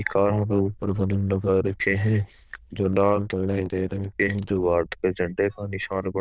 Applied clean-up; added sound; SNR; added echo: neural diffusion model UNIVERSE++.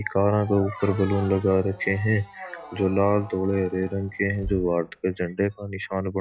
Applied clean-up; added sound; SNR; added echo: classical method log-MMSE.